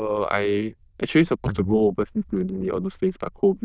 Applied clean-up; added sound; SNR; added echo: neural diffusion model UNIVERSE++.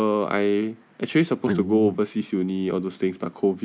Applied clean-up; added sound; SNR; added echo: neural mask model Resemble Enhance denoiser.